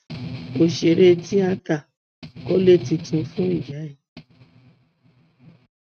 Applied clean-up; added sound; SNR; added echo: neural mask model RNNoise.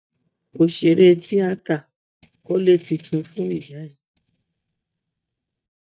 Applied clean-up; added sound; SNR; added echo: neural mask model DeepFilterNet 3.